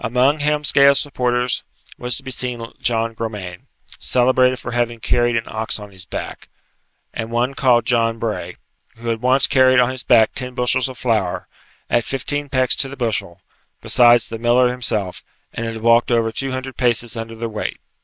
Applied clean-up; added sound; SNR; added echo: none; none; none; none.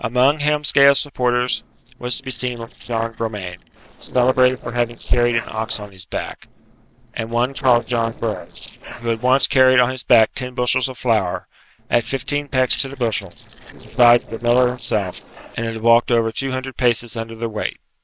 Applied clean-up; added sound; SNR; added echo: neural separator model SepFormer DNS4.